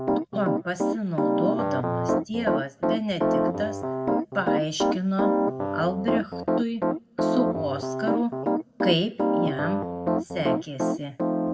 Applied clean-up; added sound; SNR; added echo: none; Piano; -4 dB; reverberation time 0.7 s.